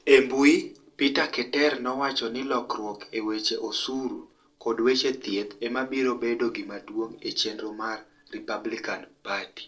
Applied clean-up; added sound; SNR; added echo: neural separator model SepFormer DNS4.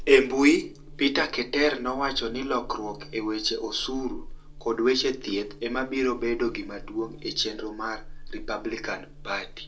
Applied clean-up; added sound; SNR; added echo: none; Buzz; 14 dB; reverberation time 0.1 s.